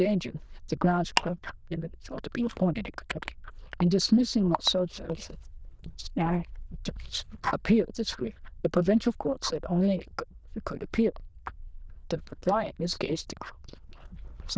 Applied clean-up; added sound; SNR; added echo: neural diffusion model UNIVERSE++.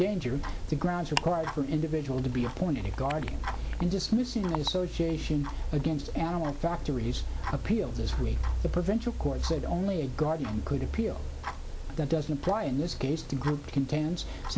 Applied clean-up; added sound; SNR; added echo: none; Tick-tock; 14 dB; none.